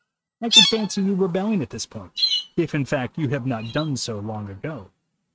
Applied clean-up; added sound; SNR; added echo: neural mask model RNNoise.